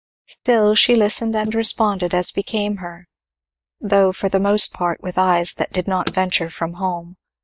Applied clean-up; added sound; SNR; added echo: neural mask model DeepFilterNet 3.